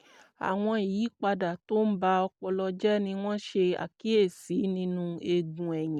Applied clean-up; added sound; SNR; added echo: none; none; none; none.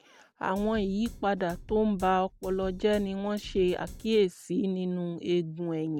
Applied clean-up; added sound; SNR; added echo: none; Drum kit; 16 dB; none.